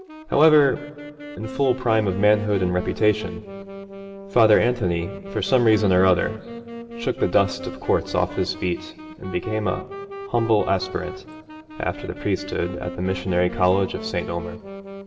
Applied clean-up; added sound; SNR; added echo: none; Wind instrument, woodwind instrument; 12 dB; reverberation time 1.4 s.